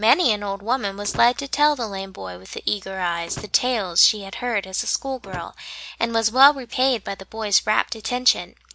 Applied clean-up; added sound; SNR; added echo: none; Slam / Wood; 20 dB; none.